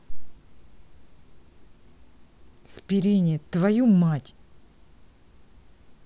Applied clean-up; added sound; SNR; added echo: none; none; none; none.